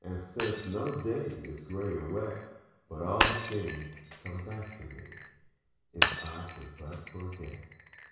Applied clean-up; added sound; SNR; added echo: none; Shatter; -2 dB; reverberation time 1.1 s.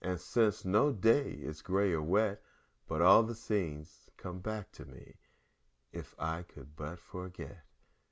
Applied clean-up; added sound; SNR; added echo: none; none; none; none.